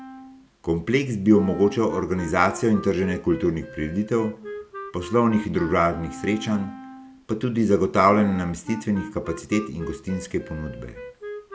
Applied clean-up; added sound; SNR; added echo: none; Wind instrument, woodwind instrument; 15 dB; none.